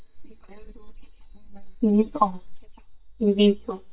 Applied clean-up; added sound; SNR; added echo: neural mask model DeepFilterNet 3.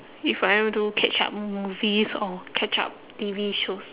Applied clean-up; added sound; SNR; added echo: none; none; none; none.